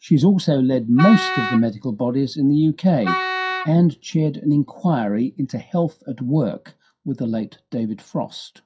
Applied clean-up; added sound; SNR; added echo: classical method WPE with log-MMSE.